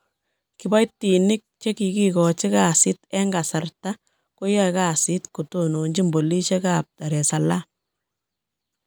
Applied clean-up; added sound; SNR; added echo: none; none; none; none.